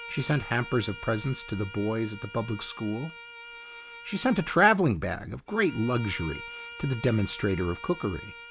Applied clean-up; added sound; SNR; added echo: none; Bowed string instrument; 15 dB; none.